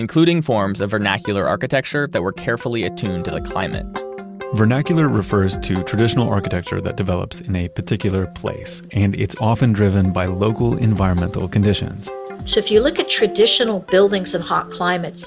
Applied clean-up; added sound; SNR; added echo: none; none; none; none.